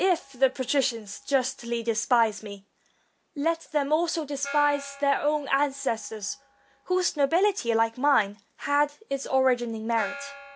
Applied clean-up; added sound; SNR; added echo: none; Gong; 20 dB; none.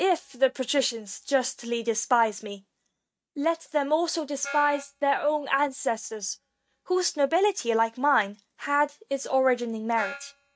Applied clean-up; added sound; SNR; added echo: neural mask model RNNoise.